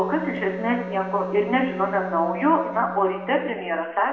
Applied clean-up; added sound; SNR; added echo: none; Wind instrument, woodwind instrument; 10 dB; reverberation time 0.9 s.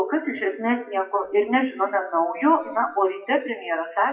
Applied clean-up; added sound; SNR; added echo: classical method WPE with log-MMSE.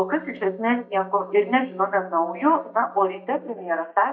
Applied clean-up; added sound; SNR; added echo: neural mask model DeepFilterNet 3.